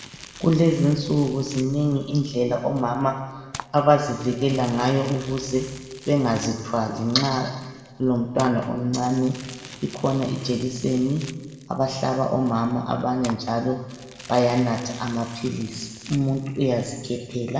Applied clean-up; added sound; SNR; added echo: none; Crumpling, crinkling; 20 dB; reverberation time 1.5 s.